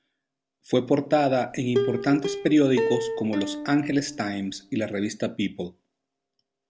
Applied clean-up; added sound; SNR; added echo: none; Plucked string instrument; 4 dB; none.